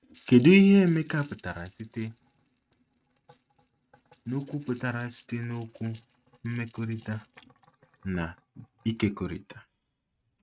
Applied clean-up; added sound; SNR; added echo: neural mask model RNNoise.